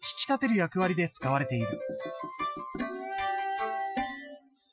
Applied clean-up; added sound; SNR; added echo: classical method Wiener filter.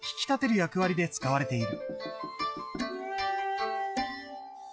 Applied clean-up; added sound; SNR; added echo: classical method log-MMSE.